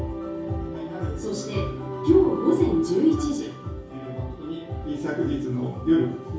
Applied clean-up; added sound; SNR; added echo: none; none; none; reverberation time 0.6 s.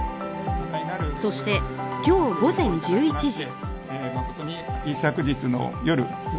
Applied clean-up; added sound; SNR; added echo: none; none; none; none.